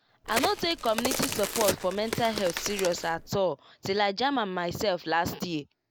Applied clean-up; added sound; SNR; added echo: none; Crack; 5 dB; none.